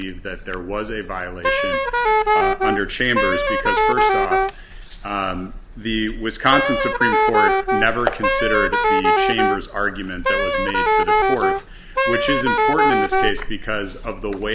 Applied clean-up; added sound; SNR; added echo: none; Wind instrument, woodwind instrument; -5 dB; none.